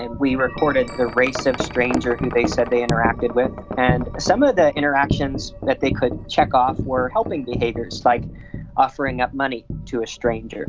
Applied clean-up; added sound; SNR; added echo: none; Wind chime; 7 dB; none.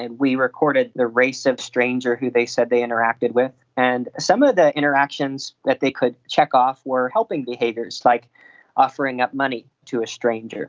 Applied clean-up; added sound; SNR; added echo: none; none; none; none.